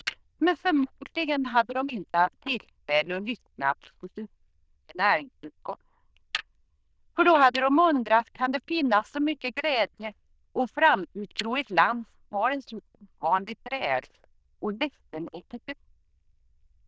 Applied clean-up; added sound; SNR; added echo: neural diffusion model UNIVERSE++.